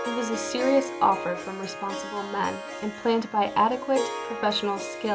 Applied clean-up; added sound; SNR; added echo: none; Harp; 7 dB; none.